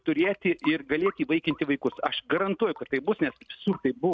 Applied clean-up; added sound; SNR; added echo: neural mask model RNNoise.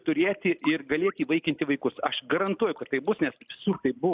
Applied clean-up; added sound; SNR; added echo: neural mask model Resemble Enhance denoiser.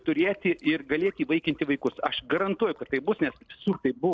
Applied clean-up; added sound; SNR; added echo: neural separator model SepFormer DNS4.